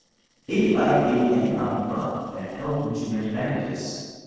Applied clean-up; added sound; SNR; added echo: neural separator model SepFormer DNS4.